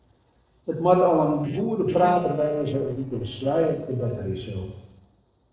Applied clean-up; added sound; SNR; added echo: neural separator model SepFormer DNS4.